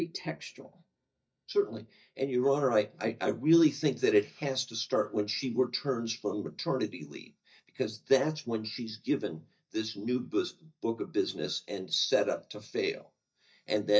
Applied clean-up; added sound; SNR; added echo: neural mask model DeepFilterNet 3.